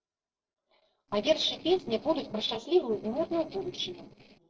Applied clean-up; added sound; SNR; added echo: neural separator model SepFormer DNS4.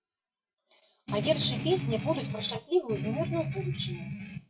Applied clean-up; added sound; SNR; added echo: classical method WPE with log-MMSE.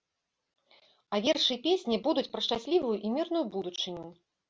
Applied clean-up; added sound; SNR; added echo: none; none; none; none.